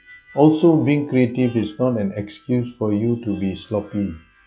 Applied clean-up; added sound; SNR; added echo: classical method log-MMSE.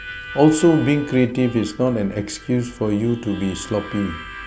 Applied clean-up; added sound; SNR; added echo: none; Harmonica; 17 dB; none.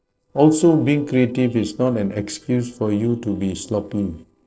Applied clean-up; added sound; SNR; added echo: neural separator model SepFormer DNS4.